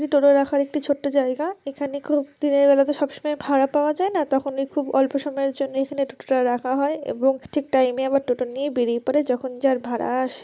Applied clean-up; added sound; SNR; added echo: none; none; none; none.